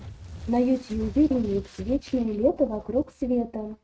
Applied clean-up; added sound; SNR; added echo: neural mask model RNNoise.